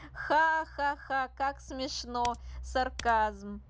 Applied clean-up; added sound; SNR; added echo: none; Typing; 17 dB; none.